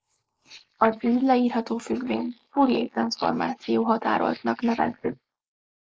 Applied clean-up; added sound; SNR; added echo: neural mask model Resemble Enhance denoiser.